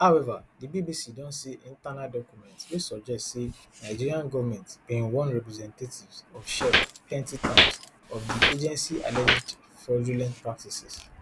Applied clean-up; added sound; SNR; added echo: none; Walk, footsteps; -4 dB; none.